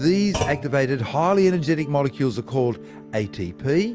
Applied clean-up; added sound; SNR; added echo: none; Thump, thud; 12 dB; none.